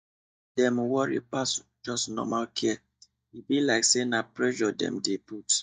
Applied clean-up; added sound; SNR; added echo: neural mask model DeepFilterNet 3.